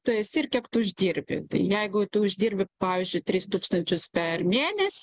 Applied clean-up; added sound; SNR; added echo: none; none; none; none.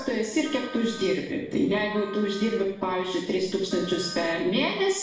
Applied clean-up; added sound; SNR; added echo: none; Wind instrument, woodwind instrument; 18 dB; reverberation time 0.7 s.